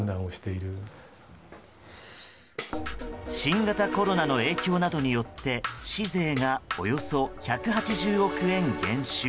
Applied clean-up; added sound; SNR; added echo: none; Tambourine; 6 dB; none.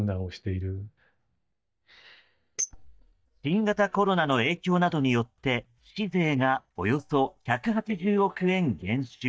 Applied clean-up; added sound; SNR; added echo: neural mask model DeepFilterNet 3.